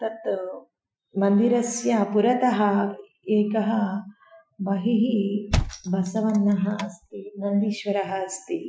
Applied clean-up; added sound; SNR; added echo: classical method Wiener filter.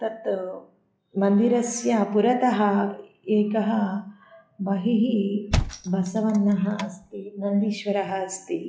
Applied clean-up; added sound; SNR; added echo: classical method log-MMSE.